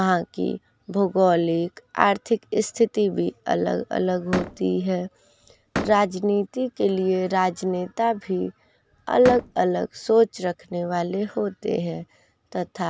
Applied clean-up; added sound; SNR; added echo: none; Slam; 10 dB; none.